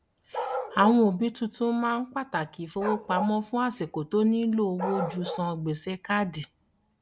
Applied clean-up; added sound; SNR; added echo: none; Bark; 11 dB; none.